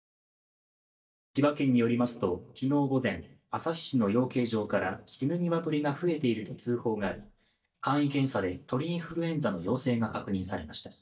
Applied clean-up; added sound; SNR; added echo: neural mask model DeepFilterNet 3.